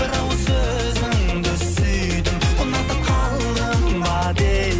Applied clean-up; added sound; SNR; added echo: none; none; none; none.